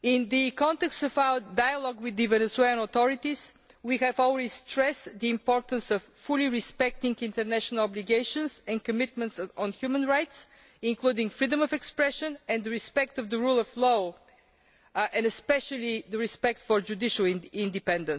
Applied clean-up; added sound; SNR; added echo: none; none; none; none.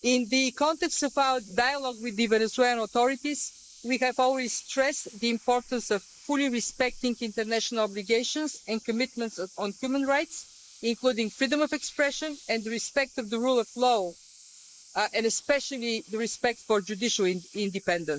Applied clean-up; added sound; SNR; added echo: neural mask model Resemble Enhance denoiser.